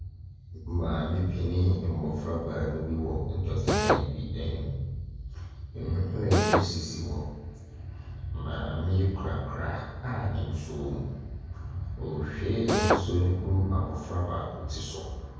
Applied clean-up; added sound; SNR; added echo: none; Drill; -3 dB; reverberation time 1.3 s.